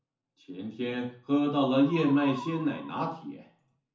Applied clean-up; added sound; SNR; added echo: none; Musical instrument; 12 dB; reverberation time 0.7 s.